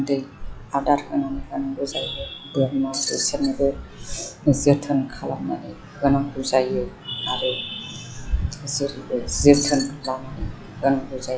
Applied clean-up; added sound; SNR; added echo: classical method log-MMSE.